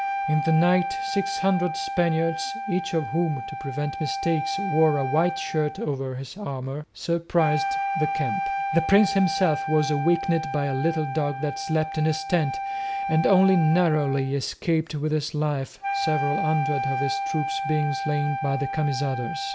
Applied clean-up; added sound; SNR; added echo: none; Wind instrument, woodwind instrument; 5 dB; none.